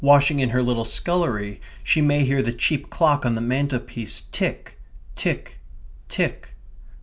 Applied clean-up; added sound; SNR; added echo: none; none; none; none.